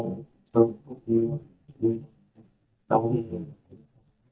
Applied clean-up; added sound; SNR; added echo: neural mask model DeepFilterNet 3.